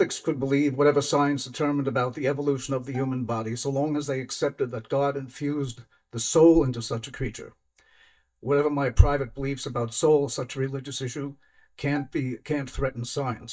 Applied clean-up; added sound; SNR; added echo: neural mask model DeepFilterNet 3.